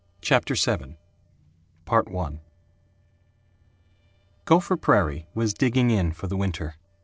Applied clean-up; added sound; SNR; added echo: neural separator model SepFormer DNS4.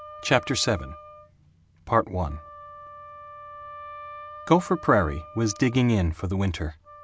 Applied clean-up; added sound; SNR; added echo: none; Wind instrument, woodwind instrument; 17 dB; none.